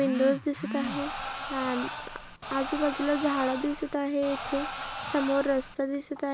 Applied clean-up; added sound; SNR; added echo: none; Crowd; 8 dB; none.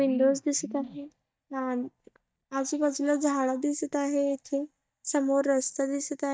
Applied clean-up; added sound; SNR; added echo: neural mask model DeepFilterNet 3.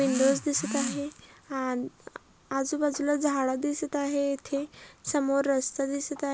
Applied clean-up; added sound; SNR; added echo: none; none; none; none.